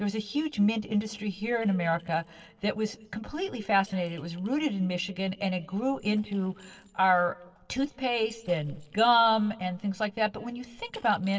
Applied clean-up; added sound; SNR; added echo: neural separator model SepFormer DNS4.